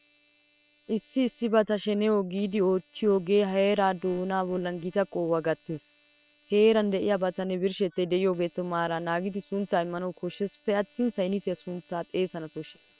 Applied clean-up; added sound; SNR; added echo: neural separator model SepFormer WHAM!.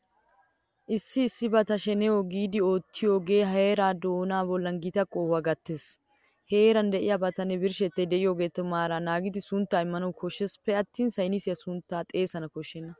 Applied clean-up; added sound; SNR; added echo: none; none; none; none.